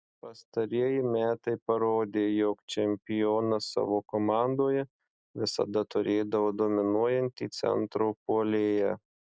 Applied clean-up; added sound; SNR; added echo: none; none; none; none.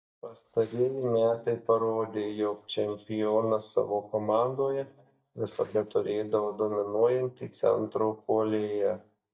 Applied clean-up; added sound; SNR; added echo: neural mask model DeepFilterNet 3.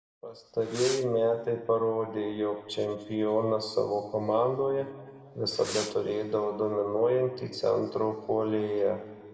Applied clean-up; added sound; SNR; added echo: none; Fireworks; 13 dB; reverberation time 1.8 s.